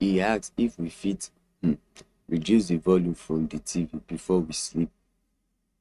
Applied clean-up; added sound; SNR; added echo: neural mask model RNNoise.